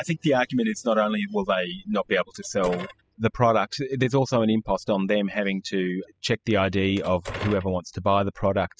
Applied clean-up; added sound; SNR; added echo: classical method spectral subtraction.